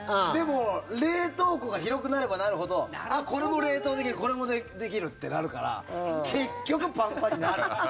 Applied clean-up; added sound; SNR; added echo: none; none; none; none.